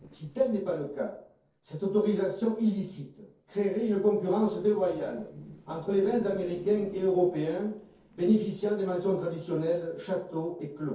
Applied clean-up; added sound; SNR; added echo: neural separator model SepFormer DNS4.